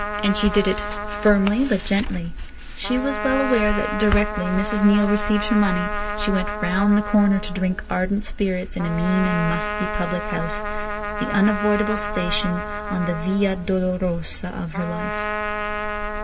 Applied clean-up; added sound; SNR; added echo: none; Trumpet; 7 dB; none.